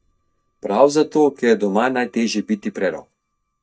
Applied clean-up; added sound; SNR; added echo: neural mask model DeepFilterNet 3.